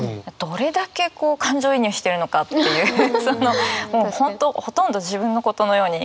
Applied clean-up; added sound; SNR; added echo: none; none; none; none.